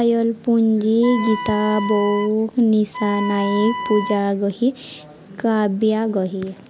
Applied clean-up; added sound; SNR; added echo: none; Wind instrument, woodwind instrument; 9 dB; none.